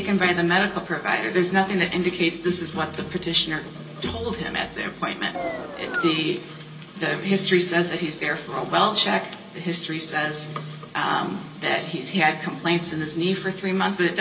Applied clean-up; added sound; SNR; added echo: none; Engine; 7 dB; reverberation time 0.2 s.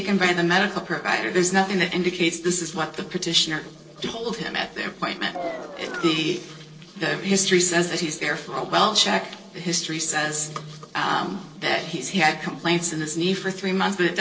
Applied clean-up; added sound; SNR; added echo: neural separator model SepFormer DNS4.